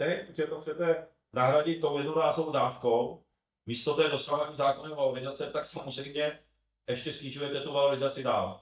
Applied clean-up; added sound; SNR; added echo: neural mask model DeepFilterNet 3.